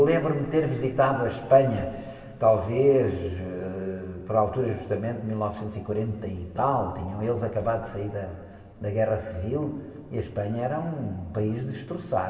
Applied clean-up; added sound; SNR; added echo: none; none; none; reverberation time 2.5 s.